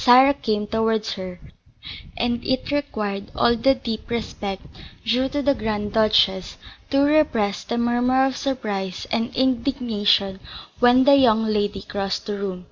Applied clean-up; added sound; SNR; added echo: none; none; none; none.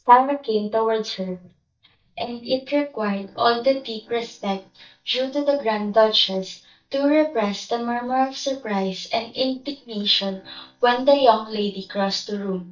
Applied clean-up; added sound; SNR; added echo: neural mask model DeepFilterNet 3.